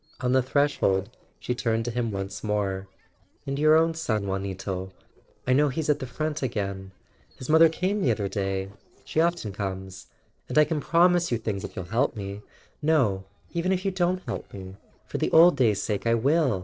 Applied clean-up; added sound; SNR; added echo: neural separator model SepFormer DNS4.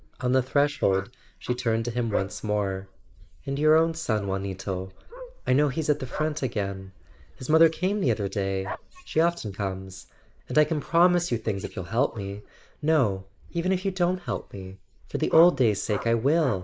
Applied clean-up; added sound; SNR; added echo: neural mask model Resemble Enhance denoiser.